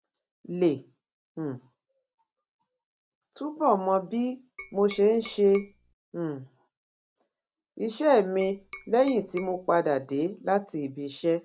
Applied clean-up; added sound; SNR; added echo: none; Tap; 18 dB; none.